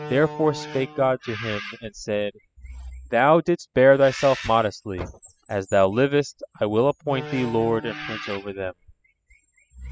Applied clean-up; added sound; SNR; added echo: classical method spectral subtraction.